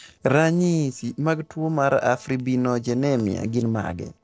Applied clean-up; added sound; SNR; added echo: neural separator model SepFormer DNS4.